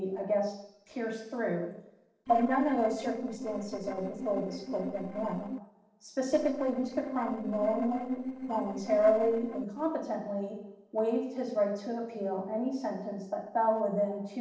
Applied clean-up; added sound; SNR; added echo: neural separator model SepFormer DNS4.